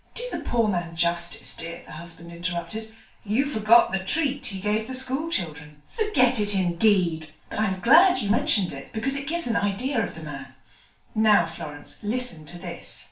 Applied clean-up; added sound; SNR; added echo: none; none; none; reverberation time 0.3 s.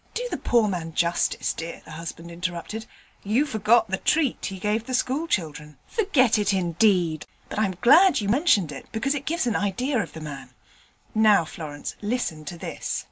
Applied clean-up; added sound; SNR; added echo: none; none; none; none.